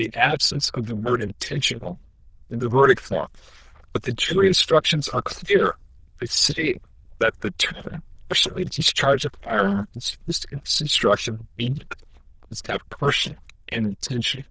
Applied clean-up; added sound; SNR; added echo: neural diffusion model UNIVERSE++.